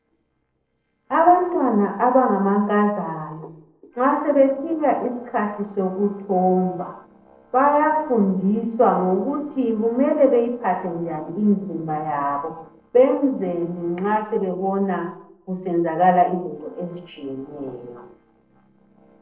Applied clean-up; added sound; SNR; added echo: neural separator model SepFormer DNS4.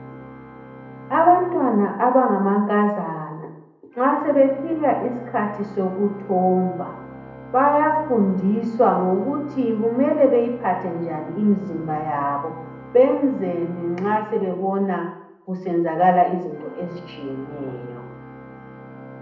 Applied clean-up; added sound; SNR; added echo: none; Organ; 19 dB; reverberation time 0.7 s.